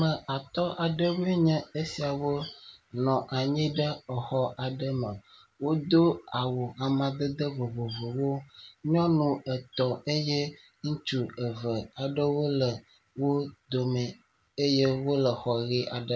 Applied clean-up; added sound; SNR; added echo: none; none; none; none.